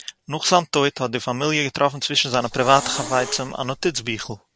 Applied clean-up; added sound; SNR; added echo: none; Hiss; 12 dB; none.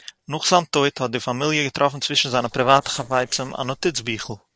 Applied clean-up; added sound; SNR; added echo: neural separator model SepFormer DNS4.